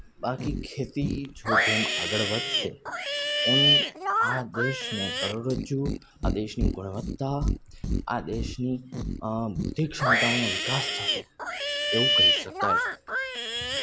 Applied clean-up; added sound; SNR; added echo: none; Livestock, farm animals, working animals; -4 dB; none.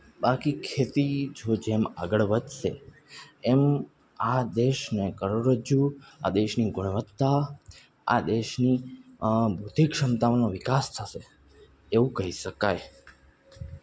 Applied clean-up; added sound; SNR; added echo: none; none; none; none.